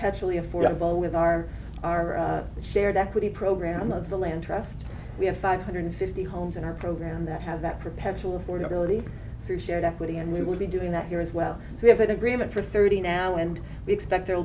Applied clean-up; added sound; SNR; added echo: none; none; none; none.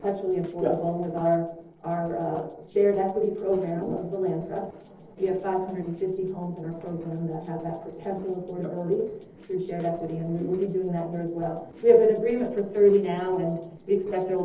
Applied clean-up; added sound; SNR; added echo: neural separator model SepFormer DNS4.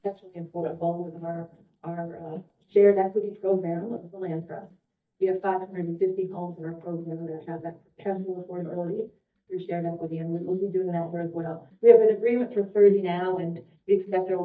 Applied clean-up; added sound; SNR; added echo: neural mask model DeepFilterNet 3.